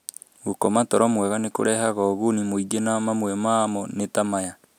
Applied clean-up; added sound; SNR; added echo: none; none; none; none.